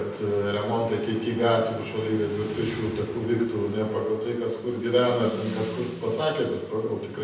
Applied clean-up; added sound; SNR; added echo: none; Motorcycle; 16 dB; reverberation time 0.9 s.